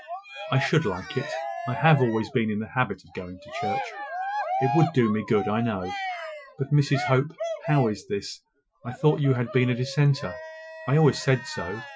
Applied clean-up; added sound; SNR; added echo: classical method Wiener filter.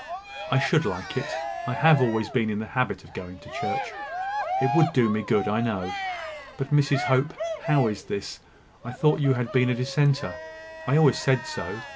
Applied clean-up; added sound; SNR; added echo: none; Cheering; 8 dB; none.